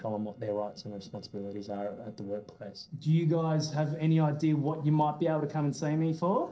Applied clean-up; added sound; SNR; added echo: neural separator model SepFormer DNS4.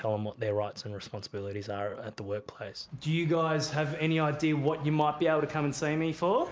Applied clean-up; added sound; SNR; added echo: none; none; none; none.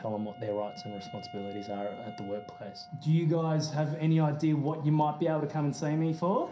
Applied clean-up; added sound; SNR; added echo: none; Wind instrument, woodwind instrument; 20 dB; reverberation time 0.3 s.